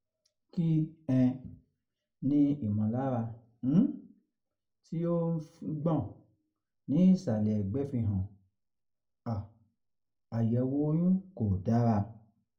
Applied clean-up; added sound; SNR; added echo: none; none; none; reverberation time 0.2 s.